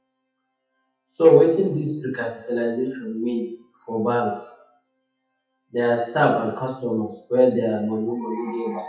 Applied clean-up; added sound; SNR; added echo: classical method WPE with log-MMSE.